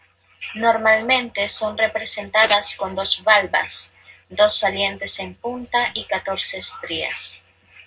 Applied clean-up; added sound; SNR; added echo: neural separator model SepFormer DNS4.